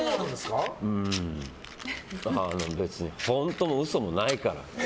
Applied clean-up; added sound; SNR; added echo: none; Fire; 13 dB; none.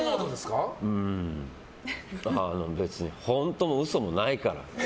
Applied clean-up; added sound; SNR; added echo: none; none; none; none.